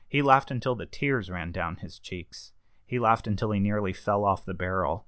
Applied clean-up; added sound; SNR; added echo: none; none; none; none.